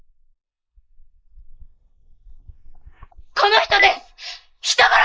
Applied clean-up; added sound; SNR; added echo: neural mask model Resemble Enhance denoiser.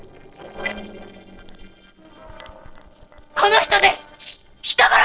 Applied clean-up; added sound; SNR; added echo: neural separator model SepFormer DNS4.